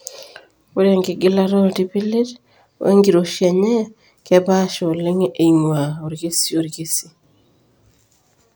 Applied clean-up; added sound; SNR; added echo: none; none; none; none.